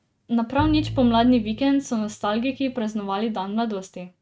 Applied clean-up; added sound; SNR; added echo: neural mask model RNNoise.